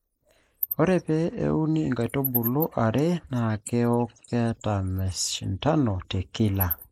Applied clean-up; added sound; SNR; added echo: neural mask model Resemble Enhance denoiser.